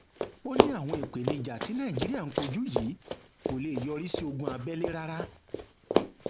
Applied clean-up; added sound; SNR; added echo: none; Run; -2 dB; none.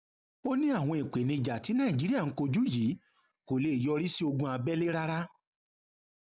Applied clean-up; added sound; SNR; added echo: none; none; none; none.